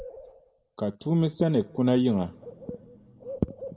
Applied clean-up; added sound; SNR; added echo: none; Bird; 17 dB; reverberation time 1.3 s.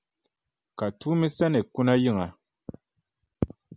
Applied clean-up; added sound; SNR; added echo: none; none; none; none.